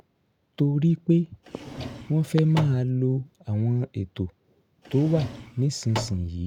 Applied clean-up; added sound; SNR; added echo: none; Drawer open or close; 11 dB; none.